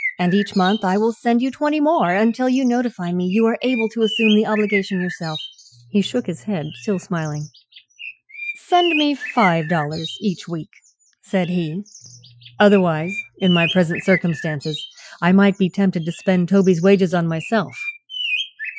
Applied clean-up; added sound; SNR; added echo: classical method Wiener filter.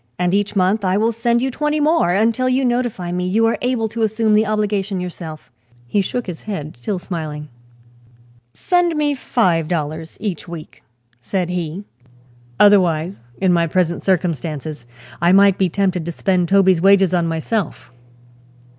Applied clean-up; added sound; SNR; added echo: none; none; none; none.